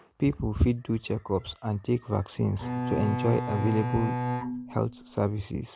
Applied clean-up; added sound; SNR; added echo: none; Bowed string instrument; 4 dB; none.